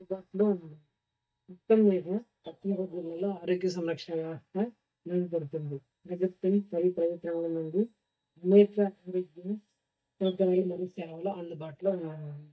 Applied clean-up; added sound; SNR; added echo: neural mask model DeepFilterNet 3.